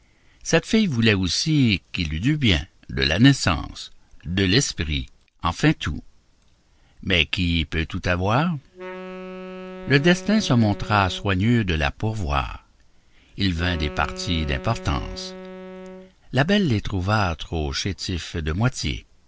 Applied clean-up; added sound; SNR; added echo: none; Wind instrument, woodwind instrument; 15 dB; none.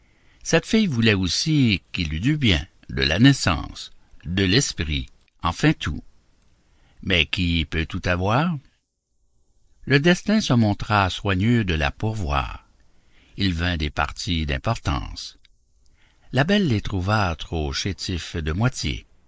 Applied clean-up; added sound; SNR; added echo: neural mask model Resemble Enhance denoiser.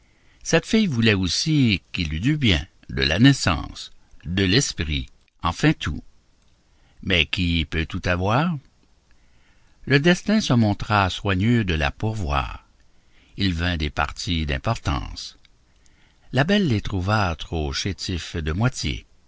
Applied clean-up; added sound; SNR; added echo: none; none; none; none.